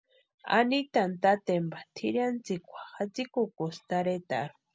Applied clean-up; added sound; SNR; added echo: none; none; none; none.